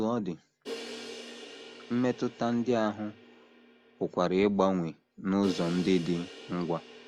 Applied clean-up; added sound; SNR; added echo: none; Crash cymbal; 15 dB; none.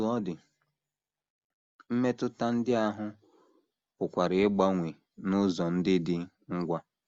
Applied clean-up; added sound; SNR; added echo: none; none; none; none.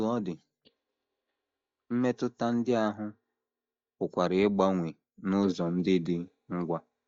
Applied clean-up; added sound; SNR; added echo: neural mask model DeepFilterNet 3.